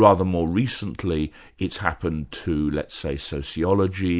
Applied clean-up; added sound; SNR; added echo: none; none; none; none.